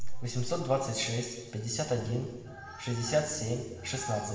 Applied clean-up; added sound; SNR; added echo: none; none; none; reverberation time 1.1 s.